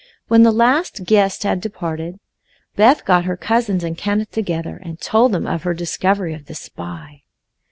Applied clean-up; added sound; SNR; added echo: none; none; none; none.